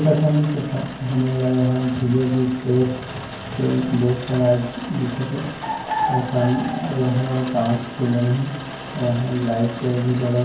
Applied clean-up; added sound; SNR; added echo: none; Rain; 13 dB; reverberation time 0.9 s.